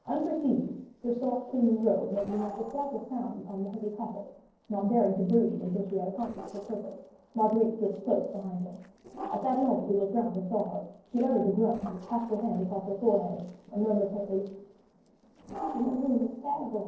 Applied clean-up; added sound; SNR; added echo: neural separator model SepFormer DNS4.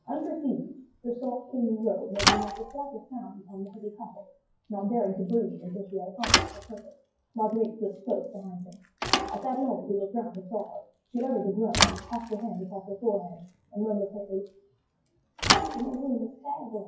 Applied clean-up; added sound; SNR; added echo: classical method WPE with log-MMSE.